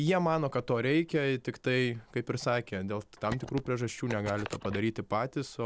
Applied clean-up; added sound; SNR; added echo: none; Telephone; 12 dB; none.